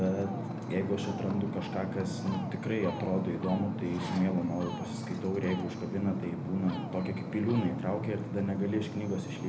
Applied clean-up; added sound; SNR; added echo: none; Ocean; 5 dB; reverberation time 0.9 s.